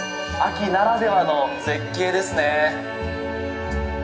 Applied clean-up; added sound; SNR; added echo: none; Musical instrument; 16 dB; reverberation time 2.6 s.